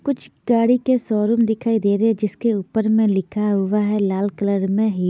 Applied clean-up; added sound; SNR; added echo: none; none; none; none.